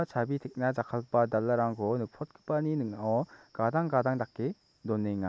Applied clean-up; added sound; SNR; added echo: none; none; none; none.